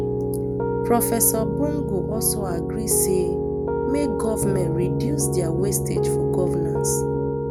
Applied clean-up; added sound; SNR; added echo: none; Piano; -3 dB; none.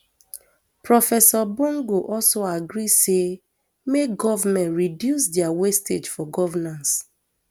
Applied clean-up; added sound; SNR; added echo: none; none; none; none.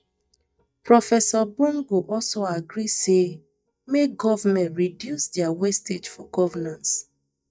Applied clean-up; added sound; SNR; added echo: neural mask model DeepFilterNet 3.